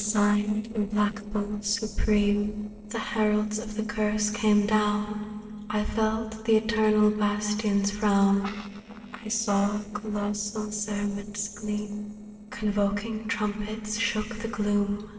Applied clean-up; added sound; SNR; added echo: neural separator model SepFormer DNS4.